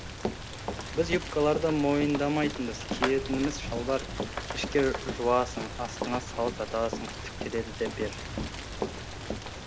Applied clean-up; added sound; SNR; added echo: none; Rain + Run; 5 dB; none.